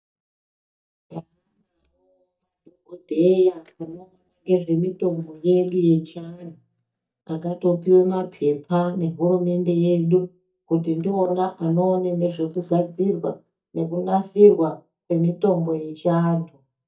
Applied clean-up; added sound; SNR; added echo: neural mask model DeepFilterNet 3.